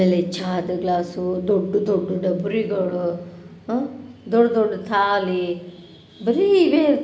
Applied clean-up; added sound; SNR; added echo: none; none; none; none.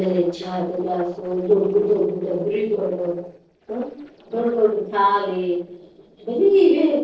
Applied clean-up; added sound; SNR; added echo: neural separator model SepFormer DNS4.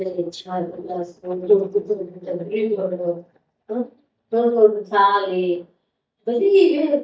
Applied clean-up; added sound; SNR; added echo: neural mask model DeepFilterNet 3.